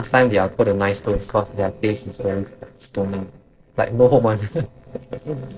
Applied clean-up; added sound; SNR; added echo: neural separator model SepFormer DNS4.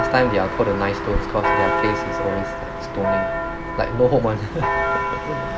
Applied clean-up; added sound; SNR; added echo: none; Church bell; 0 dB; none.